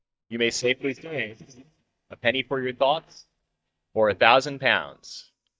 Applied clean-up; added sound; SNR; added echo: neural mask model DeepFilterNet 3.